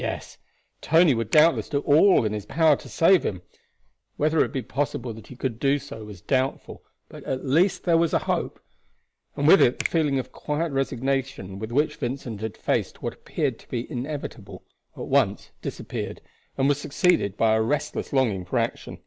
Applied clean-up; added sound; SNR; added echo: none; Finger snapping; 14 dB; none.